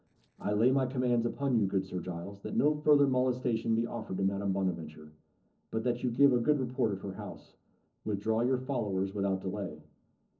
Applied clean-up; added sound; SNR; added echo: neural separator model SepFormer DNS4.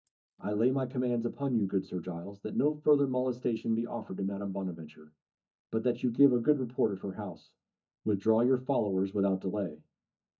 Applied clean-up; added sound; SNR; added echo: neural mask model DeepFilterNet 3.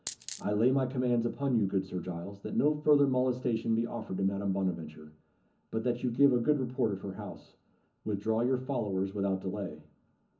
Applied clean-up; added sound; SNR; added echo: none; Coin (dropping); 10 dB; reverberation time 0.4 s.